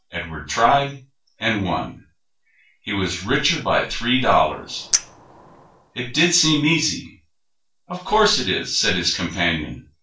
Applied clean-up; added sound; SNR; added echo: neural separator model SepFormer DNS4.